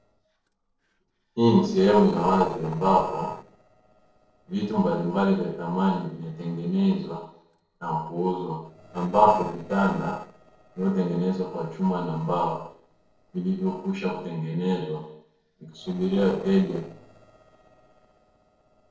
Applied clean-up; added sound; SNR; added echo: neural separator model SepFormer DNS4.